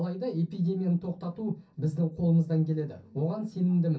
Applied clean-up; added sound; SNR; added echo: none; none; none; reverberation time 0.3 s.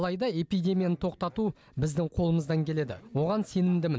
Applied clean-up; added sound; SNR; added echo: none; none; none; none.